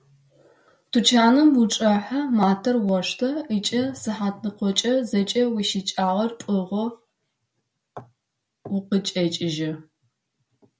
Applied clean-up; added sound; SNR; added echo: none; none; none; none.